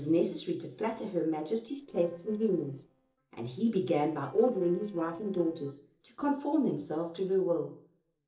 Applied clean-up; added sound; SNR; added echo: neural separator model SepFormer DNS4.